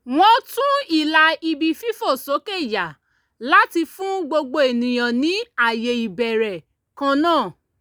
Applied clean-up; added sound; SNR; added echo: none; none; none; none.